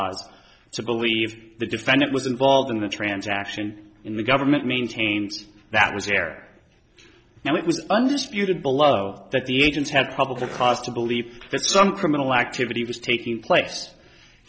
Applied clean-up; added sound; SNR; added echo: neural separator model SepFormer DNS4.